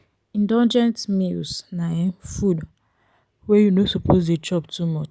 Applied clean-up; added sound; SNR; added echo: none; none; none; none.